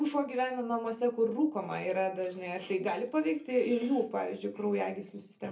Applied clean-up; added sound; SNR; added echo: none; none; none; reverberation time 0.3 s.